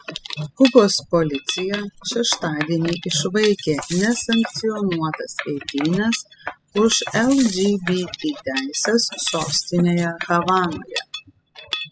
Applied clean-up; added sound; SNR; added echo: classical method spectral subtraction.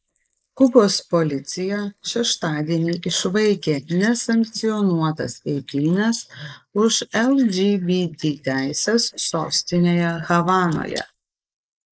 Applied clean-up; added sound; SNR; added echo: neural mask model Resemble Enhance denoiser.